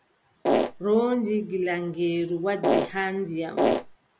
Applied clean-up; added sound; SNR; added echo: none; Fart; -4 dB; none.